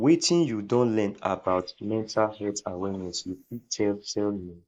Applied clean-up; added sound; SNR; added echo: neural mask model Resemble Enhance denoiser.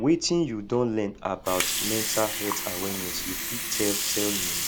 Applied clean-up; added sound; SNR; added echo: none; Water; 3 dB; none.